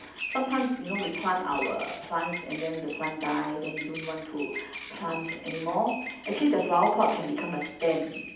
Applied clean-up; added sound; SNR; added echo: none; Bird vocalization, bird call, bird song; 10 dB; reverberation time 0.8 s.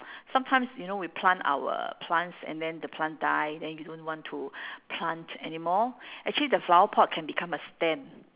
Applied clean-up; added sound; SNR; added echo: none; none; none; none.